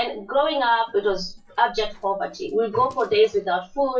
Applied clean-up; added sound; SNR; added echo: classical method WPE with log-MMSE.